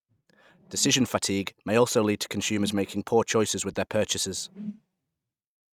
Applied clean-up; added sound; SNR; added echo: neural mask model RNNoise.